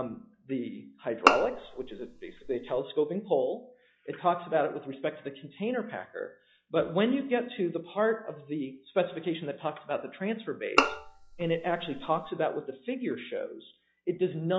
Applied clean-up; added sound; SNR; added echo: classical method log-MMSE.